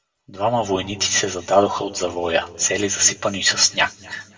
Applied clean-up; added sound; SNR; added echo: none; none; none; reverberation time 1.7 s.